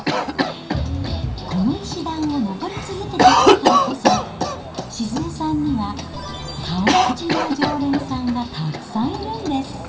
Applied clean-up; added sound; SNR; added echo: none; Cough; -2 dB; reverberation time 2.0 s.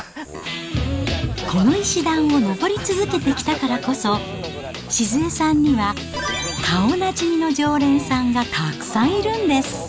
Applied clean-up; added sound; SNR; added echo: none; none; none; none.